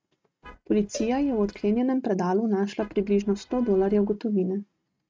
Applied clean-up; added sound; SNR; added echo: neural mask model RNNoise.